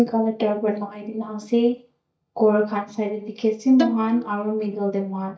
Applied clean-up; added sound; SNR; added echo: neural mask model DeepFilterNet 3.